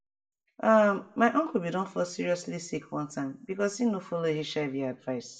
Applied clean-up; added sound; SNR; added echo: none; none; none; reverberation time 0.4 s.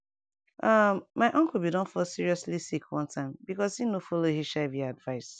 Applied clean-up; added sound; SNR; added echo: none; none; none; none.